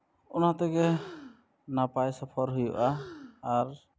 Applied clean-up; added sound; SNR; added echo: none; Breathing; 19 dB; none.